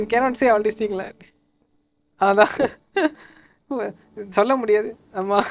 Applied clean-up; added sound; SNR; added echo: neural separator model SepFormer DNS4.